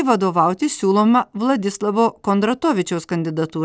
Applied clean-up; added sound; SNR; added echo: none; none; none; none.